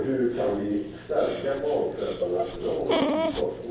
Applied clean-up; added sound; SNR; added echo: none; Dog; 4 dB; reverberation time 0.7 s.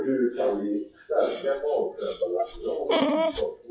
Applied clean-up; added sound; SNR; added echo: classical method WPE with log-MMSE.